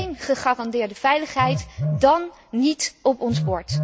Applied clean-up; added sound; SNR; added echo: none; Telephone; 7 dB; none.